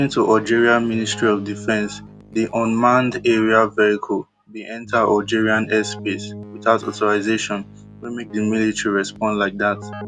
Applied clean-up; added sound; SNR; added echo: none; Keyboard (musical); 17 dB; none.